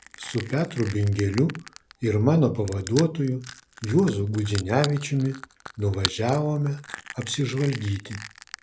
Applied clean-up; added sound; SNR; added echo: none; Crushing; 15 dB; none.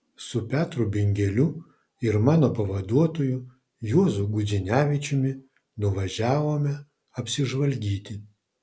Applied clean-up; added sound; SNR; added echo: none; none; none; none.